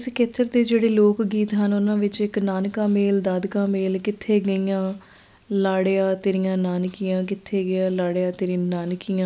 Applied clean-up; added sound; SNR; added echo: none; none; none; none.